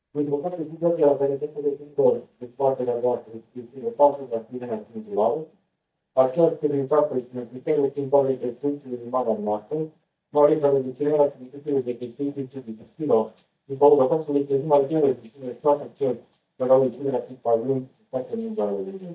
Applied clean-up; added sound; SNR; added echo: neural mask model DeepFilterNet 3.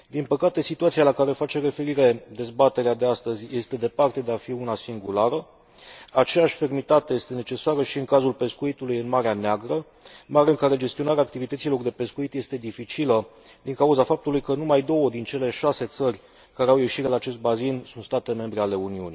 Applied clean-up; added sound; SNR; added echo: none; none; none; none.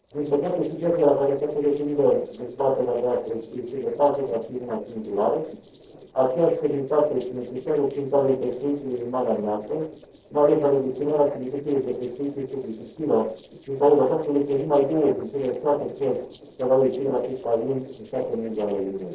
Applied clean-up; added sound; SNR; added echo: neural separator model SepFormer DNS4.